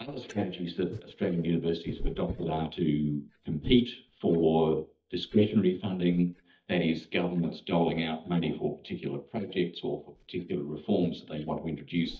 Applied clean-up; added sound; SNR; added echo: neural mask model DeepFilterNet 3.